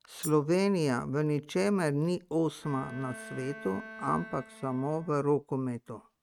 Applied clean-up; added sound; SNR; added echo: neural mask model RNNoise.